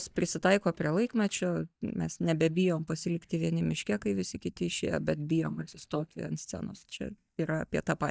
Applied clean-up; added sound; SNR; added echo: neural mask model DeepFilterNet 3.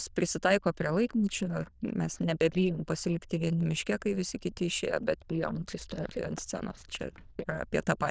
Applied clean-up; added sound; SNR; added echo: neural diffusion model UNIVERSE++.